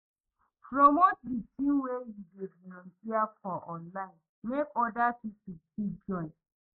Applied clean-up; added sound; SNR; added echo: neural mask model Resemble Enhance denoiser.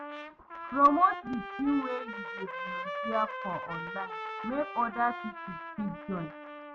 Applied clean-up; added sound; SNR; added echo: none; Trumpet; 8 dB; none.